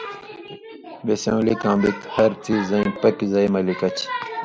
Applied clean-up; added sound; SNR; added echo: none; none; none; none.